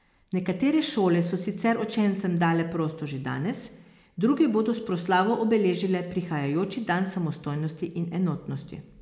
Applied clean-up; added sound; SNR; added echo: none; none; none; none.